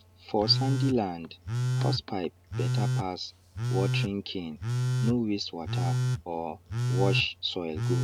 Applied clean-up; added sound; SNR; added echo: none; Telephone; -2 dB; none.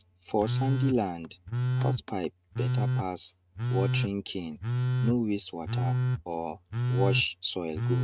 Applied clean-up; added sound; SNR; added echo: neural mask model RNNoise.